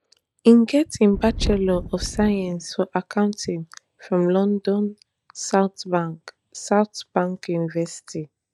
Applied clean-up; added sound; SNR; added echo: neural mask model DeepFilterNet 3.